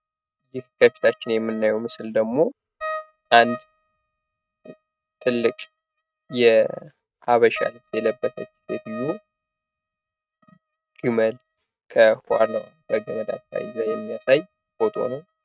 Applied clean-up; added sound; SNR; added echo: neural mask model RNNoise.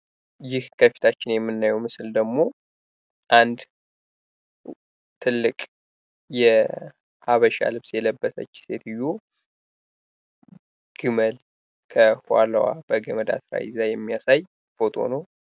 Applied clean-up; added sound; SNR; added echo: none; none; none; none.